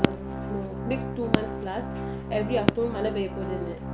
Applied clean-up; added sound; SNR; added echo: none; Fireworks + Organ; -2 dB; none.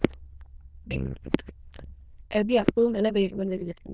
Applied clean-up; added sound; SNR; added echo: neural diffusion model UNIVERSE++.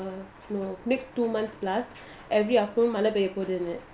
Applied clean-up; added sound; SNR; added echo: none; none; none; none.